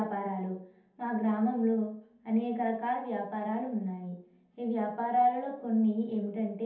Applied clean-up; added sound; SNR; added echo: none; none; none; reverberation time 0.6 s.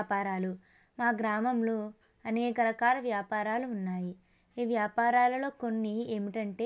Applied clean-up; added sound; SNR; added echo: none; none; none; none.